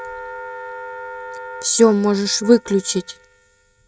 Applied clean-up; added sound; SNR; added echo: neural mask model RNNoise.